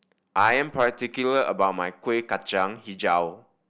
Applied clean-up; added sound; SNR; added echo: none; none; none; none.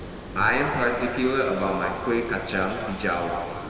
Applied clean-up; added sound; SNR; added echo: none; Water; 11 dB; reverberation time 2.5 s.